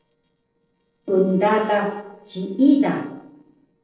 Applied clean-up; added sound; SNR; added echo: neural separator model SepFormer DNS4.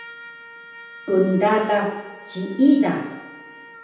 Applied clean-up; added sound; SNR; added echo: none; Trumpet; 19 dB; reverberation time 0.9 s.